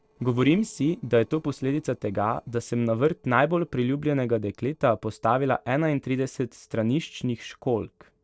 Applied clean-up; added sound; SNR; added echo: neural separator model SepFormer DNS4.